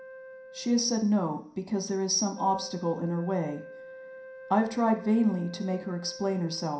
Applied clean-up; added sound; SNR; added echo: none; Wind instrument, woodwind instrument; 17 dB; reverberation time 0.5 s.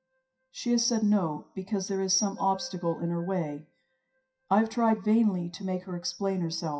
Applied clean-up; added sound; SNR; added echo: classical method WPE with log-MMSE.